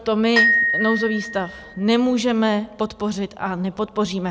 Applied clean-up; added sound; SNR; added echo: none; Glockenspiel; 3 dB; none.